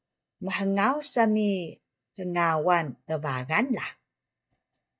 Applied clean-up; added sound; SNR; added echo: neural mask model DeepFilterNet 3.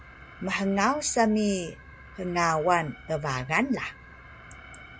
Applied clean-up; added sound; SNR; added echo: none; Alarm + Aircraft; 19 dB; none.